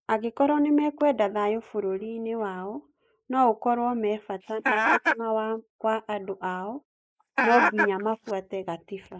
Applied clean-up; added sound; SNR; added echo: neural mask model Resemble Enhance denoiser.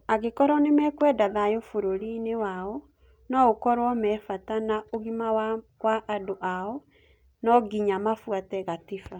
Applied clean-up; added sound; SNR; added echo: none; none; none; none.